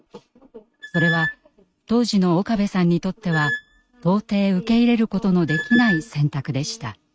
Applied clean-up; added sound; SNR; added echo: neural mask model RNNoise.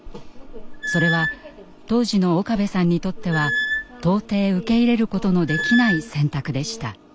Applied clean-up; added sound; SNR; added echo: none; Squeak / Screech; 7 dB; none.